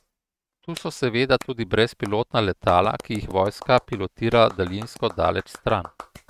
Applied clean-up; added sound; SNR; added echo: neural mask model RNNoise.